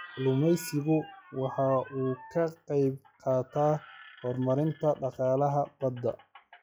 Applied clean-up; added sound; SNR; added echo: classical method log-MMSE.